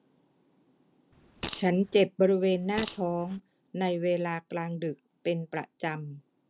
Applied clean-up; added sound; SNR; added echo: none; Fart; 13 dB; none.